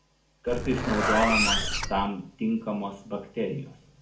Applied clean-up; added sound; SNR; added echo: none; Zipper (clothing); -1 dB; reverberation time 0.4 s.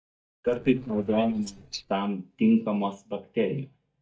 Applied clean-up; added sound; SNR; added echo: neural mask model DeepFilterNet 3.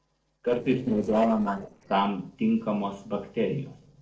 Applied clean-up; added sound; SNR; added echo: neural separator model SepFormer DNS4.